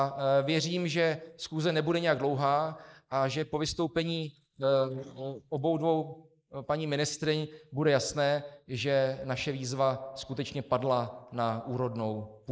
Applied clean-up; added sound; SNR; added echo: neural mask model Resemble Enhance denoiser.